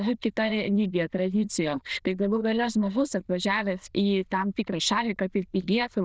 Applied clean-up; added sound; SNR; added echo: neural diffusion model UNIVERSE++.